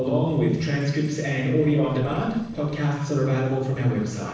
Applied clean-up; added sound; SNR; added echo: neural separator model SepFormer DNS4.